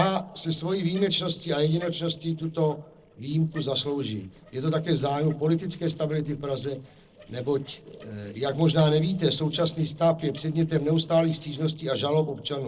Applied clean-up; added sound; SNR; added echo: neural separator model SepFormer DNS4.